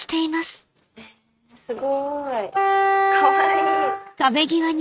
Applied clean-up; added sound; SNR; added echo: neural mask model RNNoise.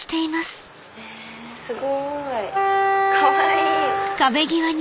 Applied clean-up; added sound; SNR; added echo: none; Wind instrument, woodwind instrument; -3 dB; none.